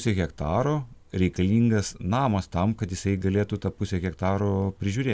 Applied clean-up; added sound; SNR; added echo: none; none; none; none.